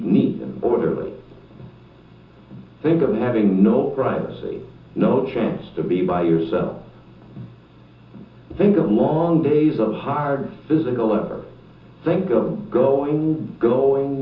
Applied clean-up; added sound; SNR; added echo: none; none; none; reverberation time 0.6 s.